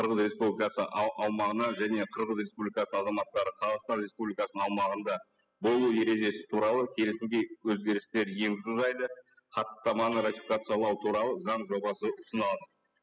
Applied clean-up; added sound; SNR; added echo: classical method spectral subtraction.